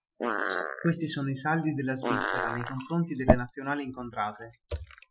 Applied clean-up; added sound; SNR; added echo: classical method Wiener filter.